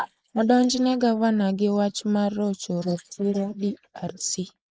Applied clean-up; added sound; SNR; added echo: neural mask model Resemble Enhance denoiser.